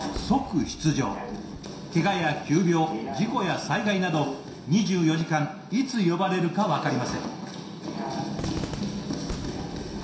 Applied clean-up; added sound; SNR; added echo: none; Cheering / Fireworks; 16 dB; reverberation time 0.7 s.